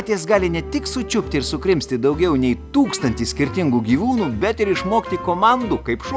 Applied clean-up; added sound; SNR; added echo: none; none; none; none.